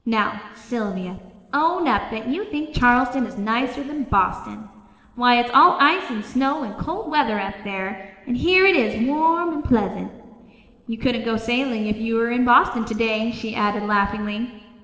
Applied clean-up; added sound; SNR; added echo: neural separator model SepFormer DNS4.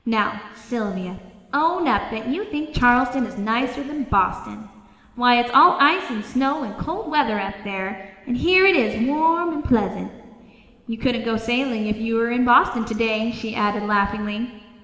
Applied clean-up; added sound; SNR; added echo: none; Cowbell; 20 dB; reverberation time 3.0 s.